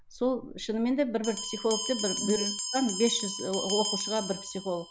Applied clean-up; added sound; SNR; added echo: none; Bell; 5 dB; none.